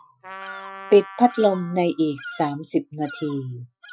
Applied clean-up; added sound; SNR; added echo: classical method Wiener filter.